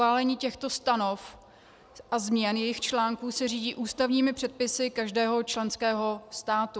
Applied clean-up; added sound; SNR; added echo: none; none; none; none.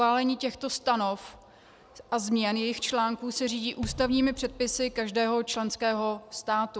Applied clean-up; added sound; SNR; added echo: none; Bass drum; 15 dB; none.